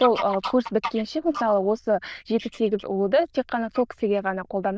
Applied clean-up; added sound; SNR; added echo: neural diffusion model UNIVERSE++.